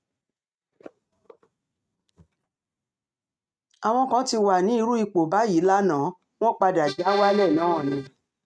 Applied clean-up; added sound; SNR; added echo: neural mask model RNNoise.